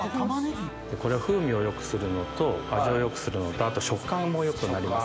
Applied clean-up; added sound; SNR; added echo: none; Wind instrument, woodwind instrument; 19 dB; none.